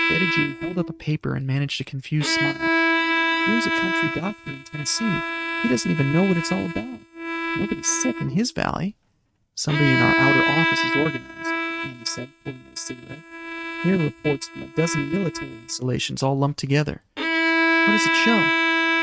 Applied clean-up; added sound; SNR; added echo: neural mask model RNNoise.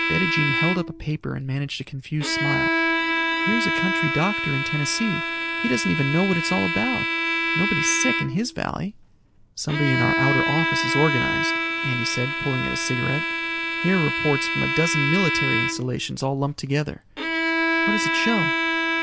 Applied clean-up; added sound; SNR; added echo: none; Bowed string instrument; -1 dB; none.